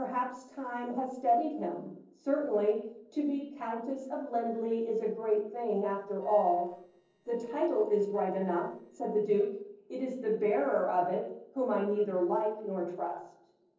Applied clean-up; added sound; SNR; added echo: neural separator model SepFormer DNS4.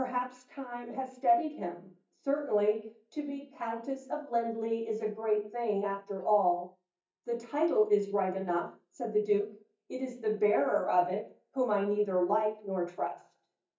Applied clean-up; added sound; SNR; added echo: neural mask model DeepFilterNet 3.